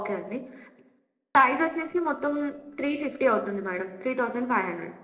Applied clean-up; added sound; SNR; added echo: neural separator model SepFormer DNS4.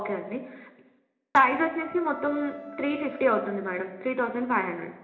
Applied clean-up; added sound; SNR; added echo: none; Wind instrument, woodwind instrument; 16 dB; reverberation time 0.8 s.